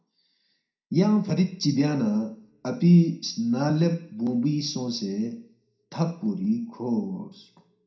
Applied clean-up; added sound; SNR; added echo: none; none; none; reverberation time 0.4 s.